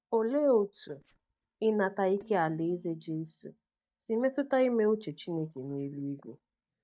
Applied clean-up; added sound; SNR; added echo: neural mask model DeepFilterNet 3.